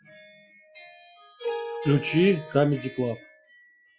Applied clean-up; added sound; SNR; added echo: classical method Wiener filter.